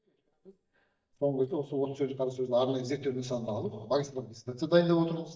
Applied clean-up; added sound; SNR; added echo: neural mask model DeepFilterNet 3.